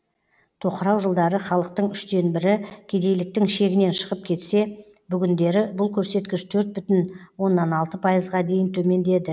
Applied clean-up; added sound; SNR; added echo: none; none; none; none.